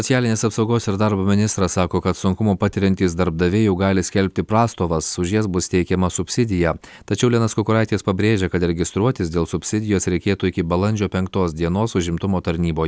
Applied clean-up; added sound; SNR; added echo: none; none; none; none.